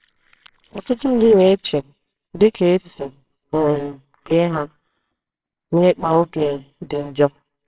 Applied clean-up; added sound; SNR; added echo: neural separator model SepFormer WHAMR!.